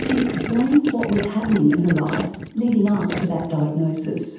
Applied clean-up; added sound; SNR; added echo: none; Gurgling; 9 dB; reverberation time 0.8 s.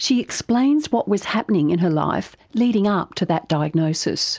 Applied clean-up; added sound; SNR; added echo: none; none; none; none.